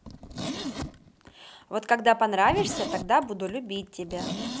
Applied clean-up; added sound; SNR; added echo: none; Zipper (clothing); 9 dB; none.